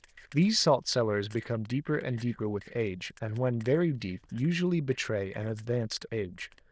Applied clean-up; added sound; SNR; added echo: neural diffusion model UNIVERSE++.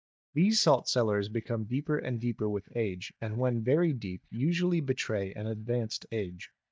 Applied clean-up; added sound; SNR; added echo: neural mask model DeepFilterNet 3.